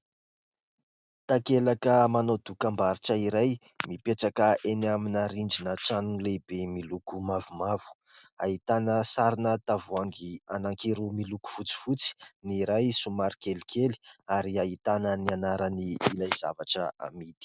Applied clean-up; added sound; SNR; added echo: none; none; none; none.